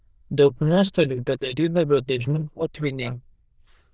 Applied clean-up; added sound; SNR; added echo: neural diffusion model UNIVERSE++.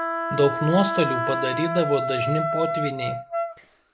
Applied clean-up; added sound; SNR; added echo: none; Wind instrument, woodwind instrument; 2 dB; none.